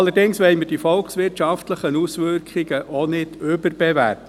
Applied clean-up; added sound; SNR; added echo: none; none; none; none.